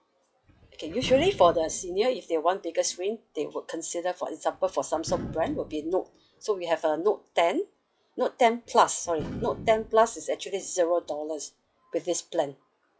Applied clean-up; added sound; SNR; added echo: classical method log-MMSE.